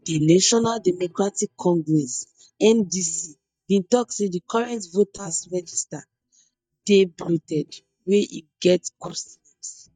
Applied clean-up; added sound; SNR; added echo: neural mask model DeepFilterNet 3.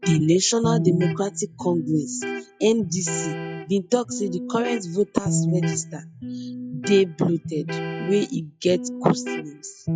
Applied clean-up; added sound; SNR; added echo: classical method log-MMSE.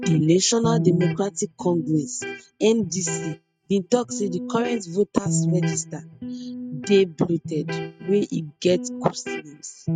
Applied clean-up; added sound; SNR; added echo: neural mask model RNNoise.